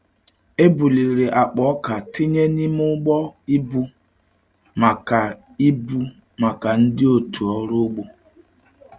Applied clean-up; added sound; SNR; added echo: none; none; none; none.